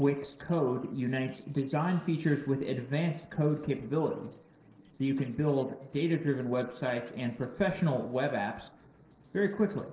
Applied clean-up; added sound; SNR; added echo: neural separator model SepFormer DNS4.